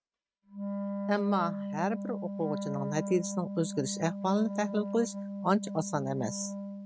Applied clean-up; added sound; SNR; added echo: neural mask model RNNoise.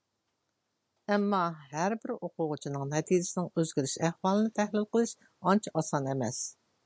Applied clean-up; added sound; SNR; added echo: none; none; none; none.